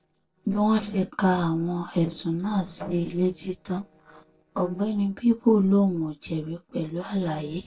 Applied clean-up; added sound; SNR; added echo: neural separator model SepFormer DNS4.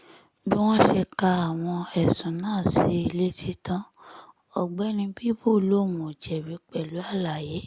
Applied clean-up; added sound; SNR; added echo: none; none; none; none.